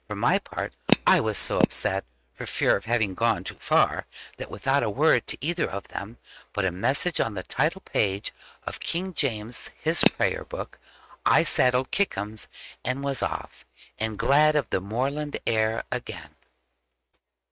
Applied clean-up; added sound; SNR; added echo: neural mask model RNNoise.